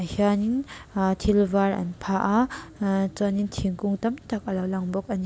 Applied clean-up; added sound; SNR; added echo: none; none; none; none.